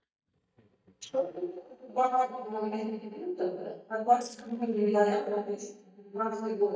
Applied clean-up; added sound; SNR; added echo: neural mask model DeepFilterNet 3.